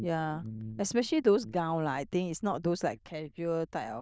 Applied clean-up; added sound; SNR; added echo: neural diffusion model UNIVERSE++.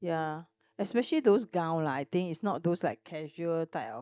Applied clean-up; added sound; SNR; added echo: neural mask model DeepFilterNet 3.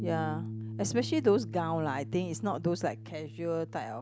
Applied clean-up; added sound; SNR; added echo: none; Bass guitar; 9 dB; none.